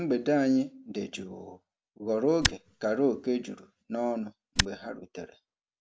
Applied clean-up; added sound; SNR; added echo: none; Tick; 1 dB; none.